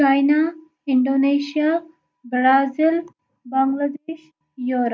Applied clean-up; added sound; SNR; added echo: none; none; none; none.